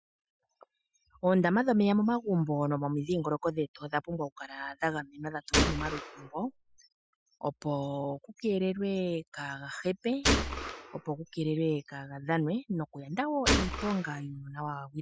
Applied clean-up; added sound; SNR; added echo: classical method Wiener filter.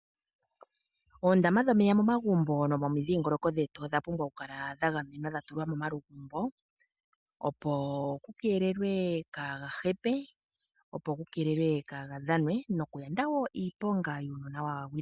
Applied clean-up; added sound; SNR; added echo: none; none; none; none.